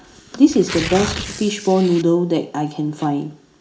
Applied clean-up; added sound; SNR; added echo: none; Tearing; 13 dB; reverberation time 0.4 s.